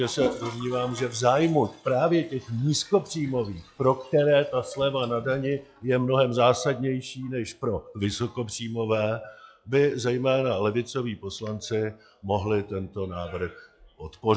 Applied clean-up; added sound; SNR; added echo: classical method log-MMSE.